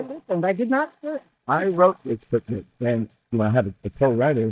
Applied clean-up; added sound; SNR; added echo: neural mask model DeepFilterNet 3.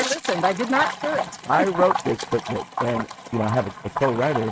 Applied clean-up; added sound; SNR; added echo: neural mask model RNNoise.